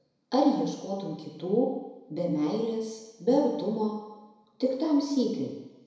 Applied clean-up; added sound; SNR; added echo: none; none; none; reverberation time 1.0 s.